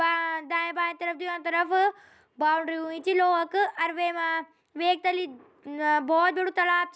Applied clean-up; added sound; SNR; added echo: none; none; none; none.